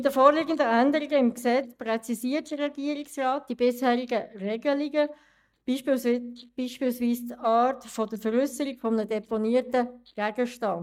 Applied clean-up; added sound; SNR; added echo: neural mask model DeepFilterNet 3.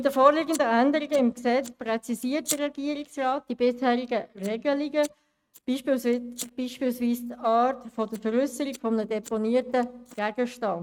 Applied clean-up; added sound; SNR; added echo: neural mask model RNNoise.